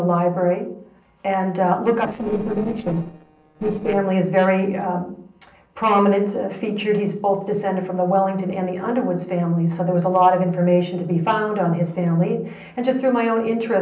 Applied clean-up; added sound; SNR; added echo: neural separator model SepFormer DNS4.